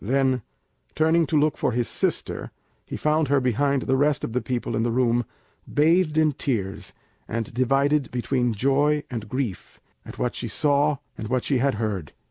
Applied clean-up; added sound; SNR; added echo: none; none; none; none.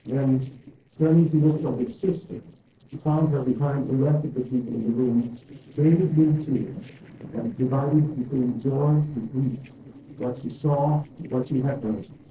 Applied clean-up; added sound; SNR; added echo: neural separator model SepFormer DNS4.